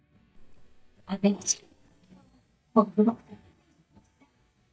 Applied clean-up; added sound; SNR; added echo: neural mask model DeepFilterNet 3.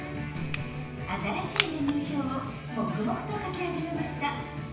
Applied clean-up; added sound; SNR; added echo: none; Crushing; 4 dB; reverberation time 0.9 s.